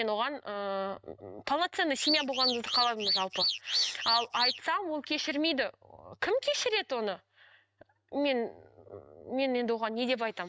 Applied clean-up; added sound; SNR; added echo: neural mask model RNNoise.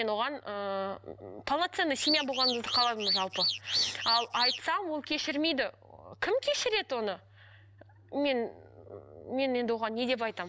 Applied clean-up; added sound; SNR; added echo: none; Alarm / Car; -1 dB; none.